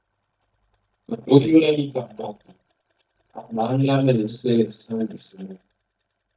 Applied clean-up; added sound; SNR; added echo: neural mask model DeepFilterNet 3.